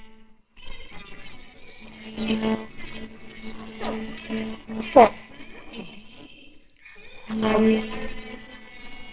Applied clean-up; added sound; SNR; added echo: neural separator model SepFormer WHAMR!.